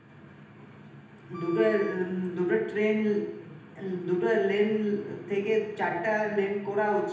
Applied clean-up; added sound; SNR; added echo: none; Wind instrument, woodwind instrument; 17 dB; reverberation time 0.9 s.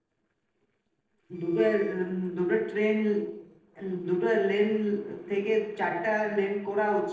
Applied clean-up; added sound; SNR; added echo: neural separator model SepFormer DNS4.